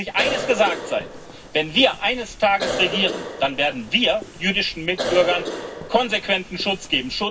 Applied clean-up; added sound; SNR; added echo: none; Cough; 8 dB; reverberation time 0.4 s.